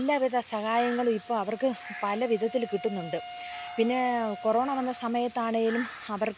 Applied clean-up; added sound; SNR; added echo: none; Wind instrument, woodwind instrument; 16 dB; none.